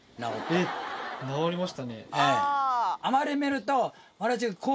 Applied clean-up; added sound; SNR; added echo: none; none; none; none.